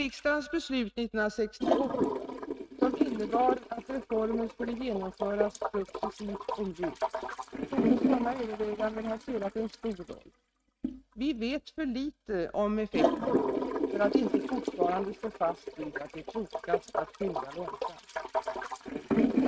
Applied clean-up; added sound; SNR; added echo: neural mask model RNNoise.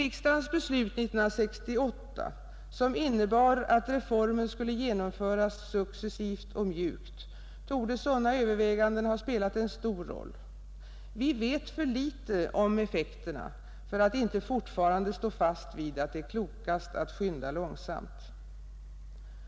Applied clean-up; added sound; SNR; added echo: none; none; none; none.